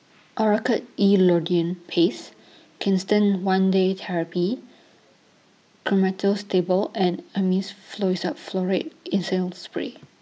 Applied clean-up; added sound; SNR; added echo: none; none; none; none.